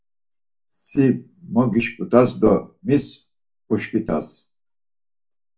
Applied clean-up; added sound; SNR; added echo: none; none; none; reverberation time 0.2 s.